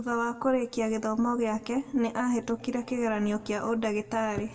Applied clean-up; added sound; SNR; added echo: none; none; none; reverberation time 0.6 s.